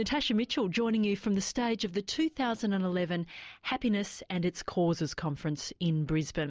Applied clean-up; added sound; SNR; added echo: none; none; none; none.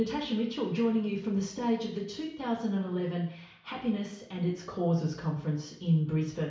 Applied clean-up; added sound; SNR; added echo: none; none; none; reverberation time 0.6 s.